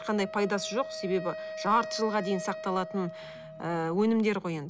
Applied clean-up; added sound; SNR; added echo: none; Wind instrument, woodwind instrument; 11 dB; none.